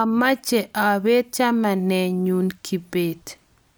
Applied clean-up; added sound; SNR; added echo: none; none; none; none.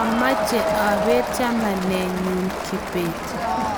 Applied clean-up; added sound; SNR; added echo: none; Crowd; 0 dB; none.